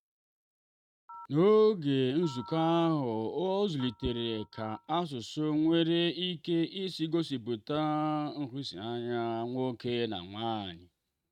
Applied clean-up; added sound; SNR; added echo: neural mask model RNNoise.